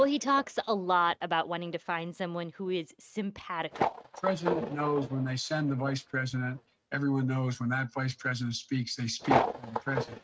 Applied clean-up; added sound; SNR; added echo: neural mask model RNNoise.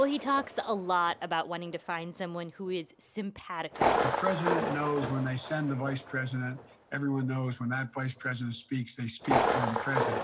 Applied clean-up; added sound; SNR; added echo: none; Thunder; 2 dB; none.